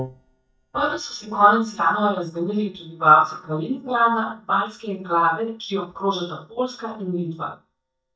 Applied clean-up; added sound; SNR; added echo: neural mask model DeepFilterNet 3.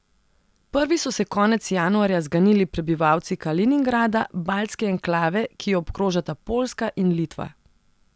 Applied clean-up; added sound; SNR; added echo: none; none; none; none.